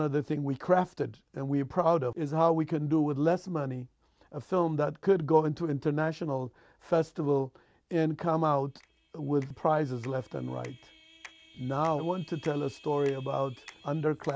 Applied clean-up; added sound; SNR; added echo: none; none; none; none.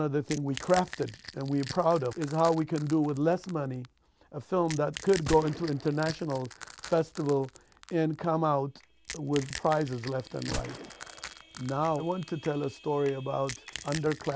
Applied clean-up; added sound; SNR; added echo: none; Gunshot, gunfire + Crack / Crushing; 14 dB; none.